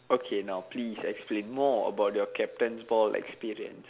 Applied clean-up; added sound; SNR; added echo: none; none; none; none.